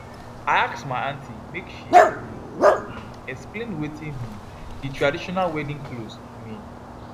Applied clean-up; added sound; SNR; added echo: none; Dog; -4 dB; none.